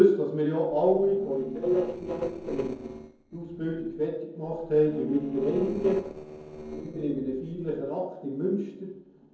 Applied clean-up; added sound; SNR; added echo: neural separator model SepFormer DNS4.